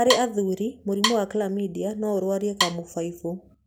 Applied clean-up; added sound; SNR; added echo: none; Wood; 5 dB; none.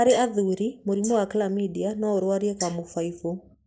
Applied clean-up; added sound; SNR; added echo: neural mask model Resemble Enhance denoiser.